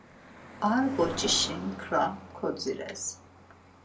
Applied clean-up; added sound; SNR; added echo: none; Cricket; 12 dB; reverberation time 0.2 s.